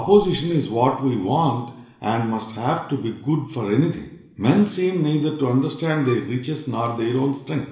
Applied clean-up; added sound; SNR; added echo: none; Bowed string instrument; 18 dB; reverberation time 0.8 s.